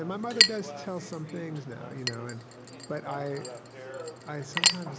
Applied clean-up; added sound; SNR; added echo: none; Chink, clink; -5 dB; none.